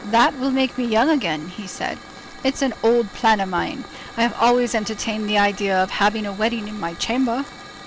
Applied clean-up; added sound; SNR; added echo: none; Hiss / Fire; 17 dB; none.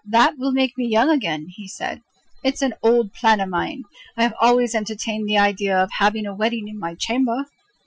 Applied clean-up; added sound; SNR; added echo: classical method Wiener filter.